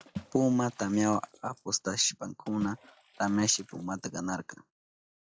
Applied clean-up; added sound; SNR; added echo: classical method log-MMSE.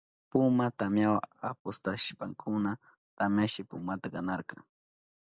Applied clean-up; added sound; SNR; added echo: none; none; none; none.